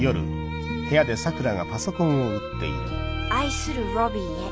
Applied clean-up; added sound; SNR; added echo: none; Wind instrument, woodwind instrument; 19 dB; none.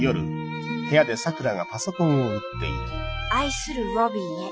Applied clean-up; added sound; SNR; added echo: classical method Wiener filter.